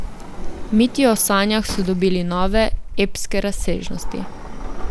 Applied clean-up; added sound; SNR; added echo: none; Sliding door; 3 dB; none.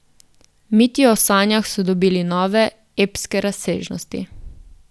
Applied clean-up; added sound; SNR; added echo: none; none; none; none.